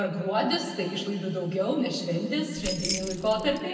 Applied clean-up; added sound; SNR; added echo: none; Keys jangling; 6 dB; reverberation time 2.1 s.